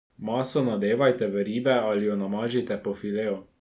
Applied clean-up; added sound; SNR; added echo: none; none; none; none.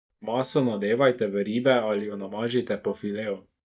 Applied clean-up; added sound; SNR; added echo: neural mask model DeepFilterNet 3.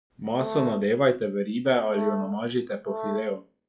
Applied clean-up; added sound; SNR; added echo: classical method log-MMSE.